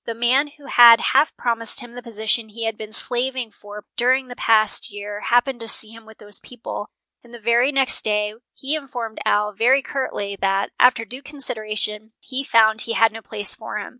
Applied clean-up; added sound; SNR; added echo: none; none; none; none.